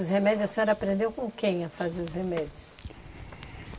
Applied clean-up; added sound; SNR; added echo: none; none; none; none.